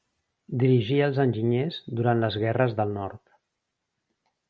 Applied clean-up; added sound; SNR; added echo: none; none; none; none.